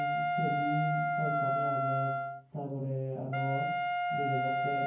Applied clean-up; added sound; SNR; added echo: none; Wind instrument, woodwind instrument; -4 dB; reverberation time 0.9 s.